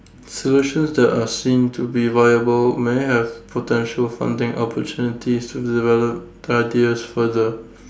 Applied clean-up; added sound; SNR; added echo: none; none; none; none.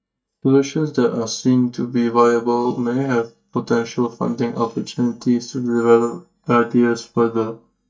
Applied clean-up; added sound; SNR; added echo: neural mask model DeepFilterNet 3.